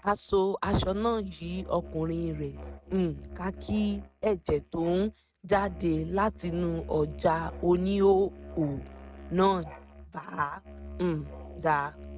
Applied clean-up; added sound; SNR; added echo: neural mask model RNNoise.